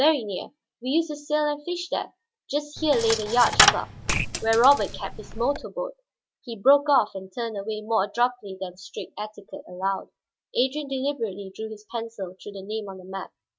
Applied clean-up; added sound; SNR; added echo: none; Coin (dropping); 1 dB; none.